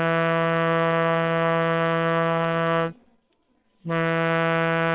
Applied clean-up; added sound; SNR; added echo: neural separator model SepFormer WHAMR!.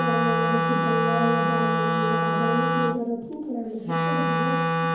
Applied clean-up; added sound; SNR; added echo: none; Wind instrument, woodwind instrument; -4 dB; reverberation time 1.0 s.